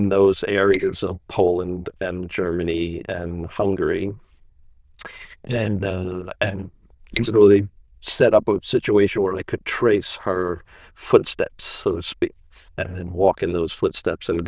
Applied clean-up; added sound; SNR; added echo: neural diffusion model UNIVERSE++.